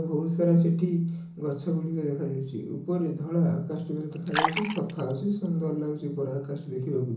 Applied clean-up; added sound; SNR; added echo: none; Fill (with liquid); 6 dB; reverberation time 0.8 s.